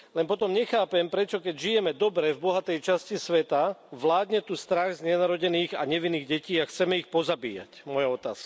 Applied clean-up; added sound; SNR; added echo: none; none; none; none.